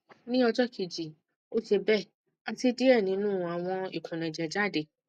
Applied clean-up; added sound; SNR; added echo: none; none; none; none.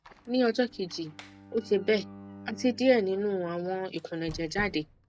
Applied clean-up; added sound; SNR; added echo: none; Squeak + Bowed string instrument; 18 dB; none.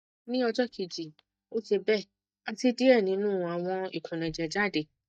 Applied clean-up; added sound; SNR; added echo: neural mask model DeepFilterNet 3.